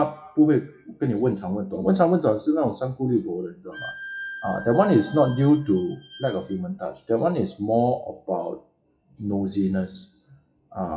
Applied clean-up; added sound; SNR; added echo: classical method WPE with log-MMSE.